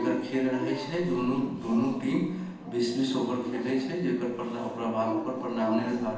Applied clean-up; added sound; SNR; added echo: none; Dog; 10 dB; reverberation time 0.9 s.